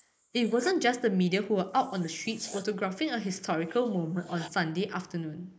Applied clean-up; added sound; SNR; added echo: neural mask model Resemble Enhance denoiser.